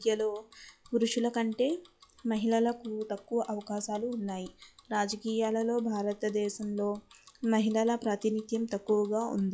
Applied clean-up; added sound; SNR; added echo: classical method log-MMSE.